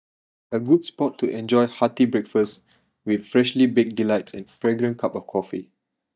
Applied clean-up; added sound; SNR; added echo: neural mask model DeepFilterNet 3.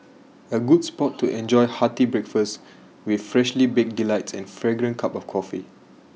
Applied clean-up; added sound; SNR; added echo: none; none; none; none.